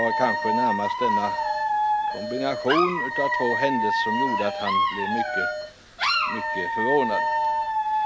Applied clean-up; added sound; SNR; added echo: none; Alarm / Dog; -4 dB; none.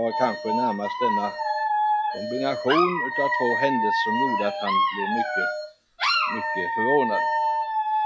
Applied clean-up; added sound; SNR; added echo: classical method log-MMSE.